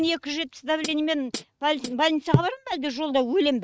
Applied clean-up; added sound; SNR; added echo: neural mask model RNNoise.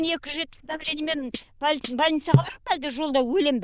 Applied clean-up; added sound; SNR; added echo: neural diffusion model UNIVERSE++.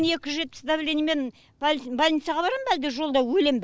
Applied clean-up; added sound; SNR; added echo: none; none; none; none.